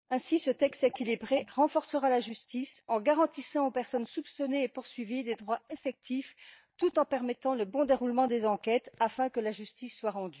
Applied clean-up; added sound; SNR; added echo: neural mask model DeepFilterNet 3.